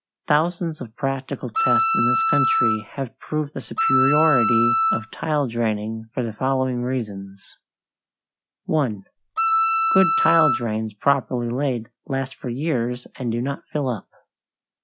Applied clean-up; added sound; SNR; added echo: none; Wind instrument, woodwind instrument; -3 dB; none.